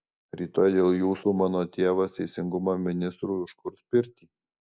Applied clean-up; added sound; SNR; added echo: none; none; none; none.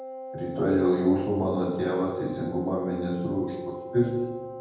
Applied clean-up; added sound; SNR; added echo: none; Wind instrument, woodwind instrument; 11 dB; reverberation time 1.1 s.